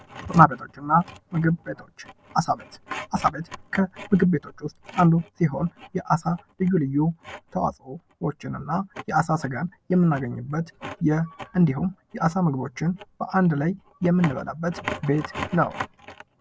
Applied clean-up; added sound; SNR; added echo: none; none; none; none.